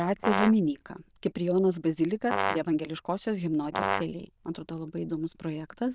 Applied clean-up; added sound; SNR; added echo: neural diffusion model UNIVERSE++.